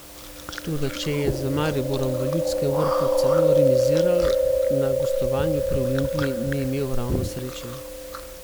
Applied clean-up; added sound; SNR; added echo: none; Chewing, mastication; -4 dB; none.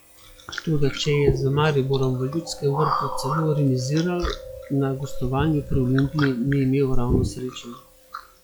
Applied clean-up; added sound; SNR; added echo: classical method log-MMSE.